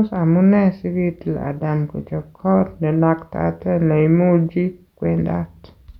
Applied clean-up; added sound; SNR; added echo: none; none; none; none.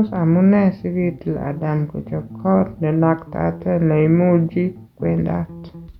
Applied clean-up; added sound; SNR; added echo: none; Bass guitar; 17 dB; none.